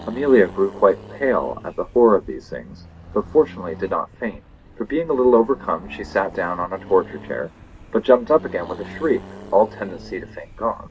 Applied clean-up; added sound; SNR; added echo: none; Accelerating, revving, vroom; 18 dB; none.